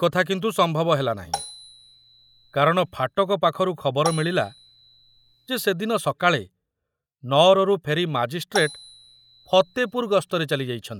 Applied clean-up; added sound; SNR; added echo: none; Marimba, xylophone; 15 dB; none.